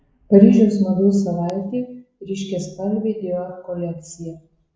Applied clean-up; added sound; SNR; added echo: none; none; none; none.